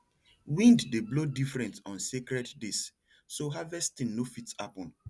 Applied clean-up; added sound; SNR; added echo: none; none; none; none.